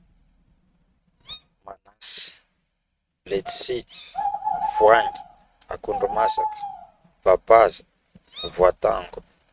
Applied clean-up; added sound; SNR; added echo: neural mask model RNNoise.